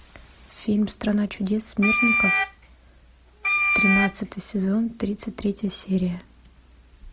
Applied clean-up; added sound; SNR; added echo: none; Wind instrument, woodwind instrument; -3 dB; none.